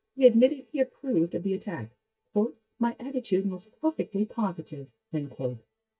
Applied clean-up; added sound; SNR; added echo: neural mask model DeepFilterNet 3.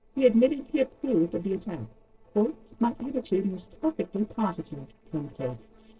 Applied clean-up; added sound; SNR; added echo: neural separator model SepFormer DNS4.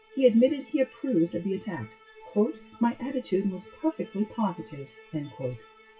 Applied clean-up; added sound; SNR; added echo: classical method WPE with log-MMSE.